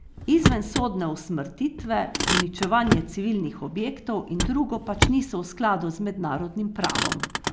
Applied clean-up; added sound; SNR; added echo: none; Motor vehicle (road); 1 dB; none.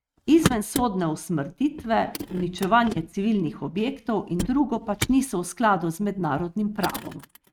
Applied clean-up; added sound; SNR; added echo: neural mask model RNNoise.